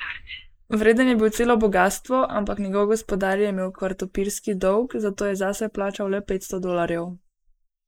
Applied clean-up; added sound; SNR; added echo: neural mask model Resemble Enhance denoiser.